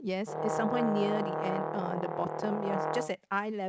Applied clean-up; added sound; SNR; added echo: none; Brass instrument; 1 dB; none.